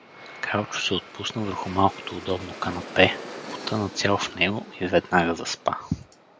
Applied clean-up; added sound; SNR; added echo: none; Aircraft; 15 dB; none.